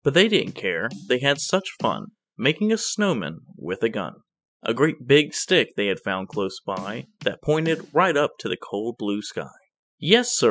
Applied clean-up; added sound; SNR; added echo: classical method spectral subtraction.